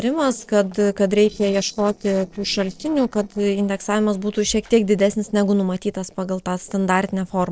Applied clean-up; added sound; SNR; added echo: neural separator model SepFormer DNS4.